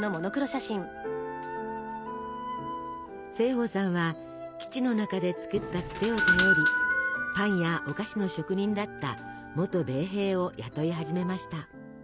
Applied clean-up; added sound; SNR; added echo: none; Doorbell; 4 dB; none.